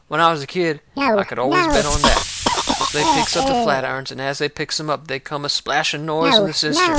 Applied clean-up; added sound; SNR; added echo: none; Cough; -1 dB; none.